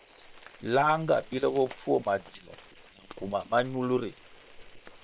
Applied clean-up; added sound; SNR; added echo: neural separator model SepFormer WHAM!.